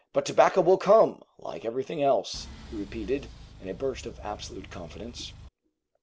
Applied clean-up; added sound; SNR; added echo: none; Engine; 17 dB; none.